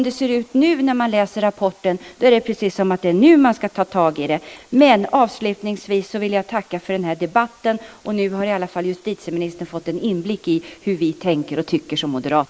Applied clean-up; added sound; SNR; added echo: neural mask model Resemble Enhance denoiser.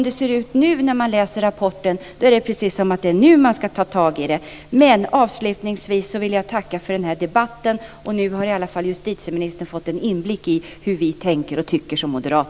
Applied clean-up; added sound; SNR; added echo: none; none; none; none.